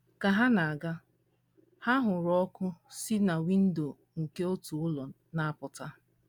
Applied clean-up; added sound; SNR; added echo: none; none; none; none.